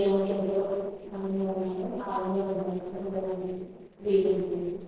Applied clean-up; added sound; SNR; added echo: neural separator model SepFormer DNS4.